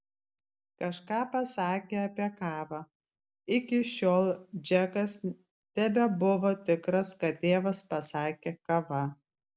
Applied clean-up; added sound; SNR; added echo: none; none; none; none.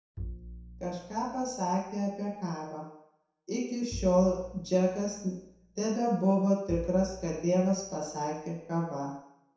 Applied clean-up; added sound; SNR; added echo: none; Bowed string instrument; 15 dB; reverberation time 0.7 s.